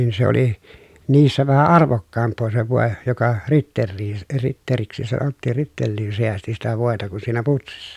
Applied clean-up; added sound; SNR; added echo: none; none; none; none.